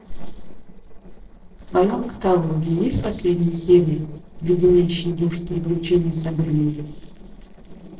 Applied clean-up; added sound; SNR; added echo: neural separator model SepFormer DNS4.